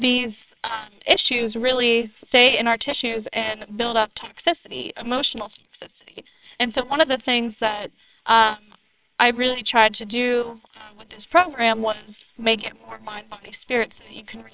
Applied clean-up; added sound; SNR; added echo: neural separator model SepFormer WHAMR!.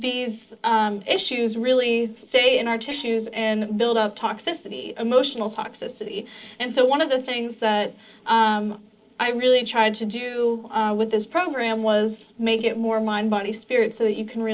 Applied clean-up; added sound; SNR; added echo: neural separator model SepFormer DNS4.